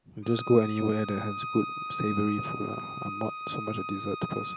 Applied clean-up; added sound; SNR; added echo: none; Bowed string instrument; 7 dB; none.